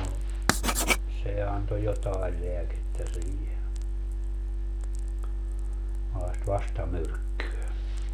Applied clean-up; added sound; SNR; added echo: none; Writing; 1 dB; none.